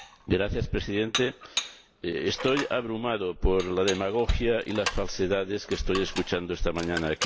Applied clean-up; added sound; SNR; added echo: none; Dishes, pots, and pans; 11 dB; none.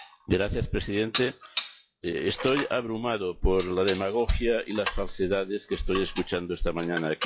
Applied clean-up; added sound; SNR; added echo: classical method log-MMSE.